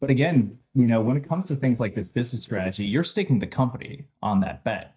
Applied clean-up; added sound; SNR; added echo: neural mask model DeepFilterNet 3.